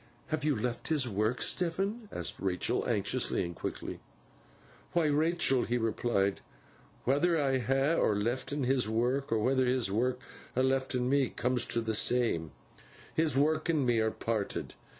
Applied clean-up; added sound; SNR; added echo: none; none; none; none.